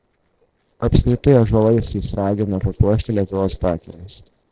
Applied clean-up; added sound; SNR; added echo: neural separator model SepFormer DNS4.